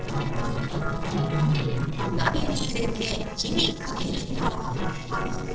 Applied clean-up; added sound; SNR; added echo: neural separator model SepFormer DNS4.